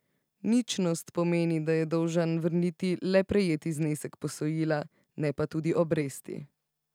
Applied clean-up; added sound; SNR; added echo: none; none; none; none.